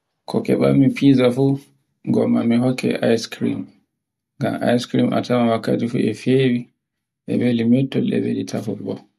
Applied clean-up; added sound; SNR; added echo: none; none; none; none.